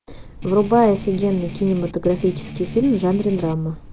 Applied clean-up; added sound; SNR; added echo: none; Strum; 12 dB; none.